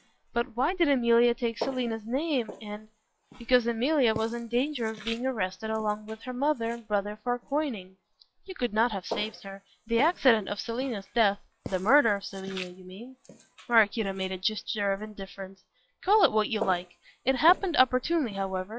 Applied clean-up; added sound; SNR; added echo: classical method log-MMSE.